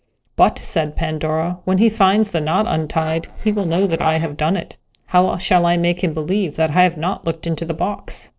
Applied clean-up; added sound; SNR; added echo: neural separator model SepFormer DNS4.